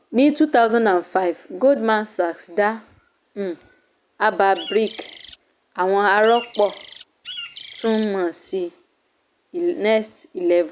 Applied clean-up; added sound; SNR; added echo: none; Bird; 10 dB; none.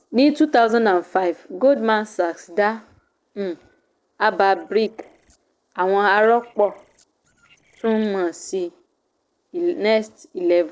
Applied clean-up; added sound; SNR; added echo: neural separator model SepFormer DNS4.